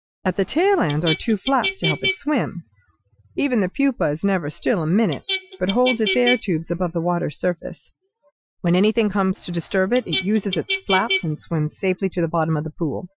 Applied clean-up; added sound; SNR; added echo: classical method Wiener filter.